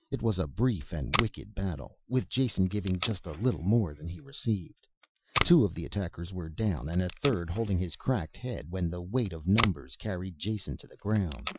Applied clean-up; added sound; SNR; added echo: classical method Wiener filter.